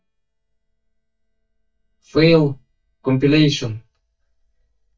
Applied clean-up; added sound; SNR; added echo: neural mask model DeepFilterNet 3.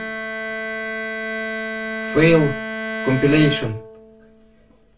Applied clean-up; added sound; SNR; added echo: none; Bowed string instrument; 6 dB; reverberation time 0.2 s.